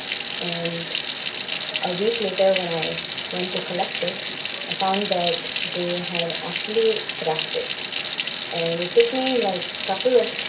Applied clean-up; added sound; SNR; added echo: none; Sink (filling or washing) / Water tap, faucet; -3 dB; reverberation time 0.4 s.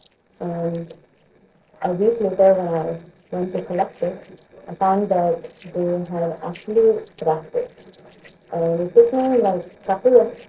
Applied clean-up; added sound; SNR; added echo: neural separator model SepFormer DNS4.